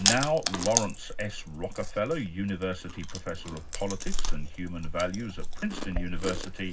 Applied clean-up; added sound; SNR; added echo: none; Chewing, mastication; -2 dB; reverberation time 0.4 s.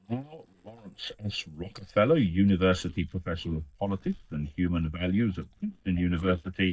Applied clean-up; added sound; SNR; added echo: neural mask model DeepFilterNet 3.